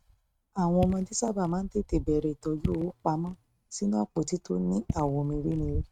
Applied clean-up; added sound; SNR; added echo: neural mask model RNNoise.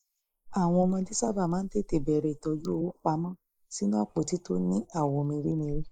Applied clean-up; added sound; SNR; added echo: neural mask model Resemble Enhance denoiser.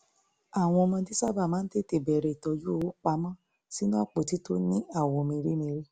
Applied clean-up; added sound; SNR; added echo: none; none; none; none.